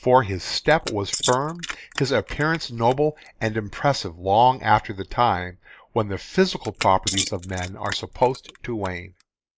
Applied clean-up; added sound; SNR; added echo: neural mask model Resemble Enhance denoiser.